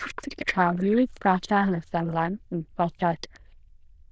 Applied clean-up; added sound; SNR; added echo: neural diffusion model UNIVERSE++.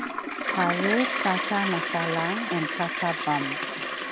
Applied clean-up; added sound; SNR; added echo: none; Toilet flush; 0 dB; none.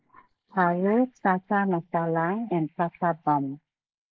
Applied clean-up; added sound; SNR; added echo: neural mask model Resemble Enhance denoiser.